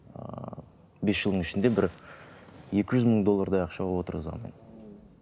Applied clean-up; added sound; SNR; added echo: none; none; none; none.